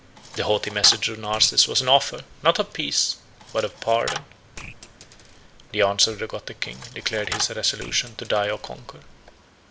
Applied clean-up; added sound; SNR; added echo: none; Coin (dropping); 14 dB; none.